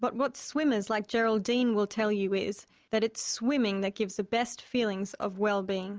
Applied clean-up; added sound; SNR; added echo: none; none; none; none.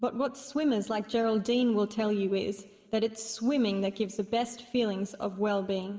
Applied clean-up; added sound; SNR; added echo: none; none; none; reverberation time 1.5 s.